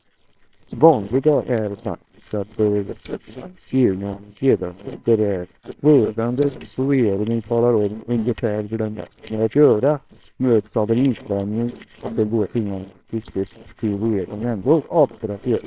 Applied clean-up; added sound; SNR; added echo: neural separator model SepFormer WHAMR!.